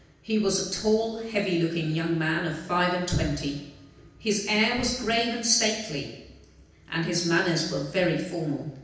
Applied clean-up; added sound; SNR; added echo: none; none; none; reverberation time 0.9 s.